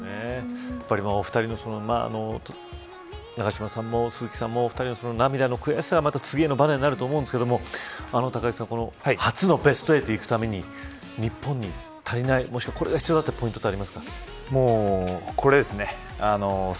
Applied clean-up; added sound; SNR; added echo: none; none; none; none.